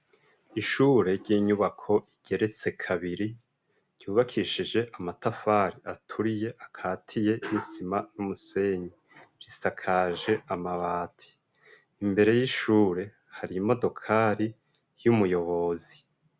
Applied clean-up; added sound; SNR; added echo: none; none; none; none.